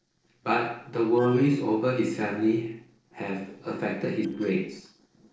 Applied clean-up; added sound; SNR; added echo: neural separator model SepFormer DNS4.